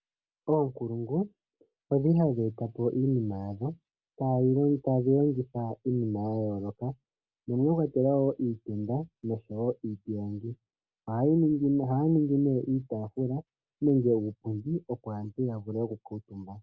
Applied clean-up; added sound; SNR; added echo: none; none; none; none.